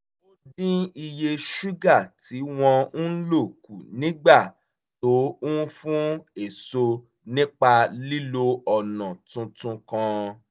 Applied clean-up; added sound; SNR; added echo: none; none; none; none.